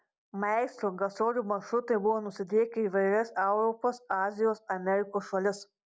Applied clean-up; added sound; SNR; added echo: none; none; none; none.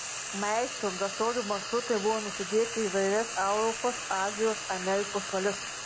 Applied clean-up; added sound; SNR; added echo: none; Frying (food); 6 dB; none.